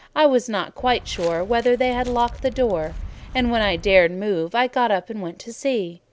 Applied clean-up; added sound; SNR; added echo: none; Walk, footsteps; 13 dB; none.